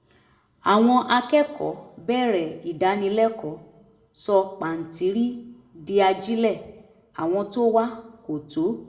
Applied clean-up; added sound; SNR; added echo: none; none; none; reverberation time 0.7 s.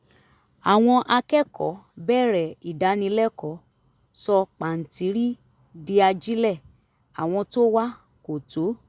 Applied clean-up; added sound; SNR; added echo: none; none; none; none.